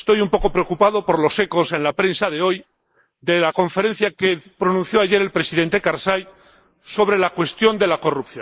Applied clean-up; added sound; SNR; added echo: neural mask model Resemble Enhance denoiser.